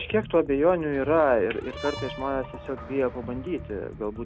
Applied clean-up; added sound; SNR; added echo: none; Brass instrument; 19 dB; none.